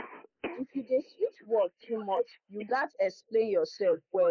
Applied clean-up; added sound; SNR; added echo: neural mask model Resemble Enhance denoiser.